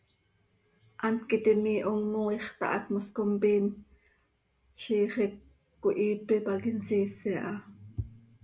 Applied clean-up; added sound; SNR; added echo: none; none; none; none.